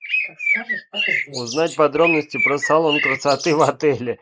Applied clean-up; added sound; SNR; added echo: neural mask model Resemble Enhance denoiser.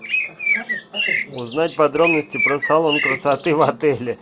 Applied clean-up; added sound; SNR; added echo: none; Bird; 3 dB; none.